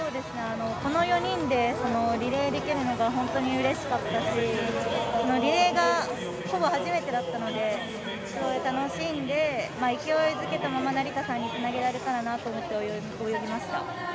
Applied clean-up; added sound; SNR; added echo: none; none; none; none.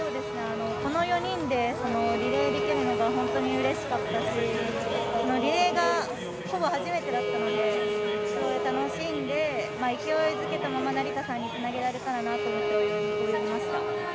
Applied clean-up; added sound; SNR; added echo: none; Bowed string instrument; 3 dB; none.